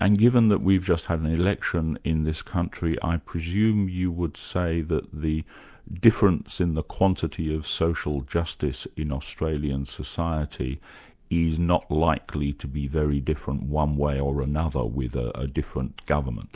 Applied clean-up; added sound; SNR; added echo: none; none; none; none.